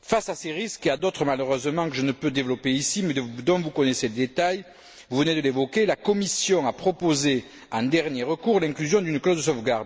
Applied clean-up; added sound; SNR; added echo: none; none; none; none.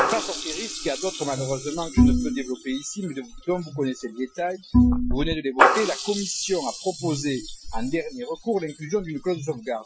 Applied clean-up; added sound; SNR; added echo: classical method Wiener filter.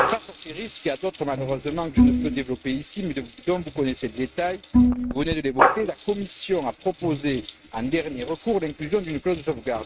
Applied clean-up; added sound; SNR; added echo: neural mask model RNNoise.